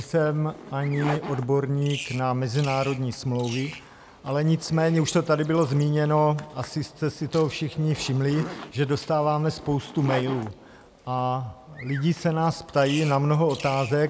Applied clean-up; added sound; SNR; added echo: none; Bird vocalization, bird call, bird song + Zipper (clothing); 15 dB; none.